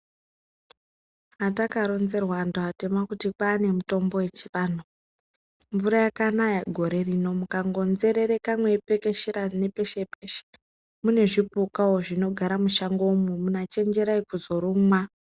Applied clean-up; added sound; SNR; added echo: none; none; none; none.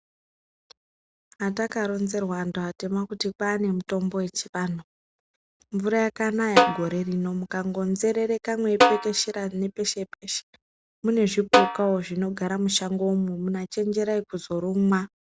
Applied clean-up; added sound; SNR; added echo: none; Snare drum; -1 dB; none.